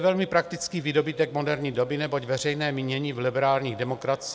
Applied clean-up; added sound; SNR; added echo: none; none; none; none.